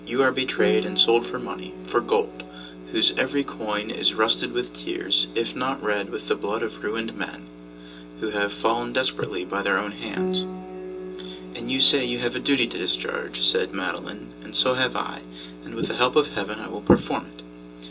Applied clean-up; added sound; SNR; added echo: none; Piano; 13 dB; reverberation time 0.2 s.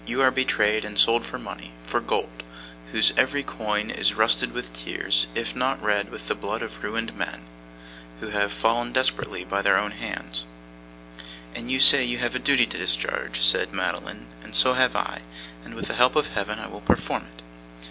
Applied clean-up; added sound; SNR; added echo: none; none; none; none.